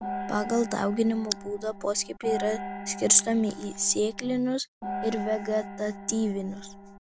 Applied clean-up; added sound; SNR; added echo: none; Gong; 10 dB; none.